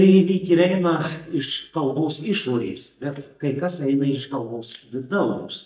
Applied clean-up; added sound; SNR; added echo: neural mask model DeepFilterNet 3.